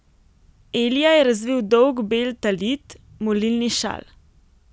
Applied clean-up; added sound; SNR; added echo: none; none; none; none.